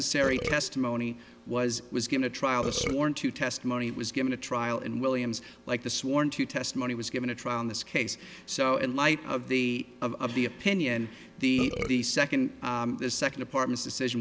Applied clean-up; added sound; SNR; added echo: none; Burping, eructation; 5 dB; none.